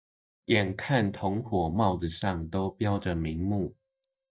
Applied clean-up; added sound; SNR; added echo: neural mask model DeepFilterNet 3.